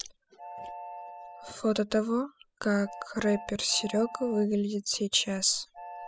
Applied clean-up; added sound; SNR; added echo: classical method spectral subtraction.